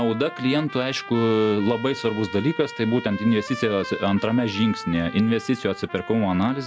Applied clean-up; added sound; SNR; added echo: none; Trumpet; 14 dB; none.